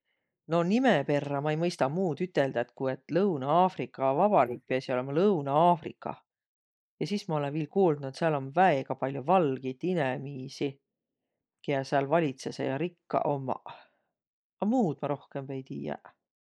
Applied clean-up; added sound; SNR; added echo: neural mask model Resemble Enhance denoiser.